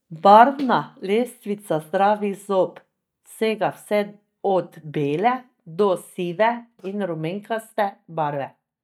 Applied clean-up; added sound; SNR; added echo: neural mask model DeepFilterNet 3.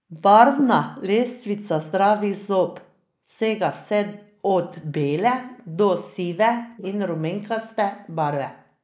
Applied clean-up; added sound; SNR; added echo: neural mask model Resemble Enhance denoiser.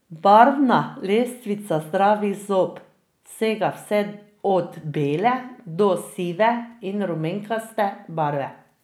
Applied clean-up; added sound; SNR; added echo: none; none; none; none.